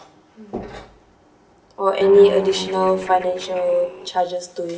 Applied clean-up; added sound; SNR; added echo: none; Guitar; 10 dB; reverberation time 1.0 s.